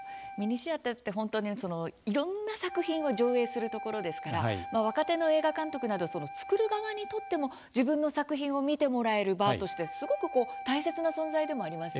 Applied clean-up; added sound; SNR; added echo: none; Wind instrument, woodwind instrument; 12 dB; none.